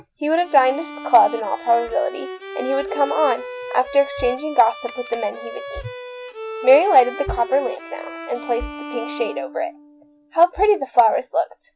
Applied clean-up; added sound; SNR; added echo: none; Bowed string instrument; 13 dB; none.